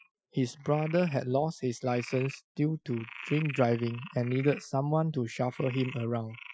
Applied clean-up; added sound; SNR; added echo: classical method Wiener filter.